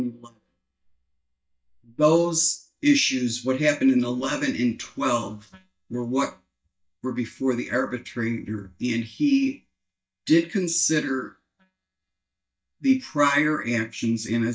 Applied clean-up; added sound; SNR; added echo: neural mask model DeepFilterNet 3.